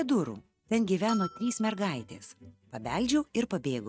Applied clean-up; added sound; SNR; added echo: neural mask model RNNoise.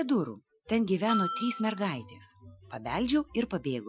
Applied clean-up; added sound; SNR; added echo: classical method Wiener filter.